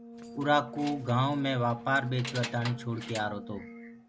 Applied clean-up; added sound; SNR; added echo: none; Brass instrument + Keys jangling; 12 dB; none.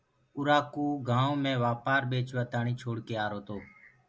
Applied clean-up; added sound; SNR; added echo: none; none; none; none.